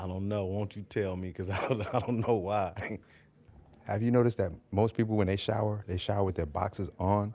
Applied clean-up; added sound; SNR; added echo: none; none; none; none.